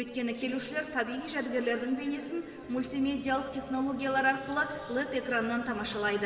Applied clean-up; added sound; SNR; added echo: none; Wind instrument, woodwind instrument; 18 dB; reverberation time 2.9 s.